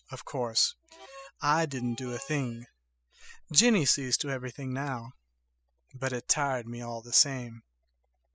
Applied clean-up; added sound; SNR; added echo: classical method spectral subtraction.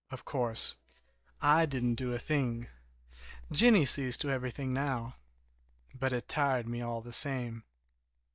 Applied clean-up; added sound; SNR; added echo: neural mask model DeepFilterNet 3.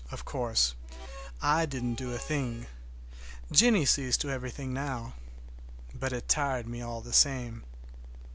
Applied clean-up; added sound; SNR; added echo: none; Harmonica; 18 dB; none.